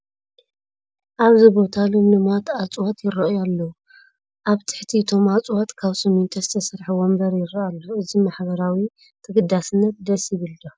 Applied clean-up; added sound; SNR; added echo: none; none; none; none.